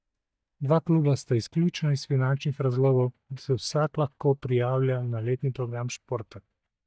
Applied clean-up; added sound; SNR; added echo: neural mask model DeepFilterNet 3.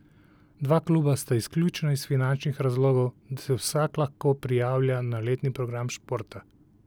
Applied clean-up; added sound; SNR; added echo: none; none; none; none.